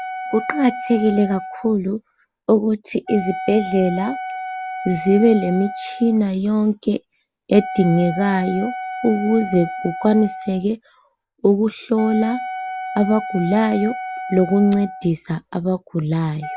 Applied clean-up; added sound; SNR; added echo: none; Wind instrument, woodwind instrument; 11 dB; none.